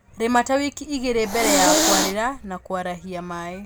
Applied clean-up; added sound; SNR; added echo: none; Hiss; -2 dB; none.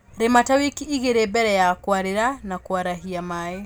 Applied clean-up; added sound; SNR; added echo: none; none; none; none.